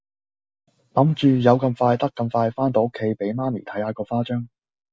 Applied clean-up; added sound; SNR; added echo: none; none; none; none.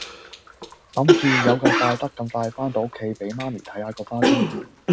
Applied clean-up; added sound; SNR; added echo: none; Cough; -2 dB; none.